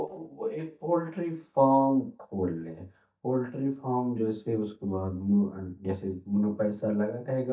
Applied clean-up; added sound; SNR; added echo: neural mask model DeepFilterNet 3.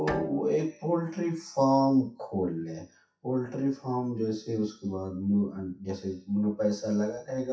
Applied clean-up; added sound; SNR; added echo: classical method WPE with log-MMSE.